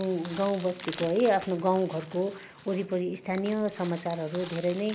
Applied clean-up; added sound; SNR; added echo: none; Crushing; 17 dB; none.